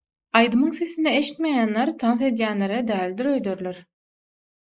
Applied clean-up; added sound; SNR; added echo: neural mask model Resemble Enhance denoiser.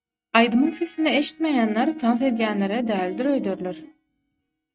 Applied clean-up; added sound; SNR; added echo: neural mask model RNNoise.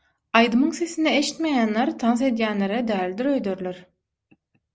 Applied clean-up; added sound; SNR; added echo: none; none; none; none.